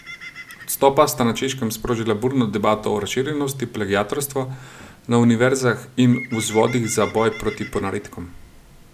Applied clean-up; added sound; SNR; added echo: none; Bird; 20 dB; none.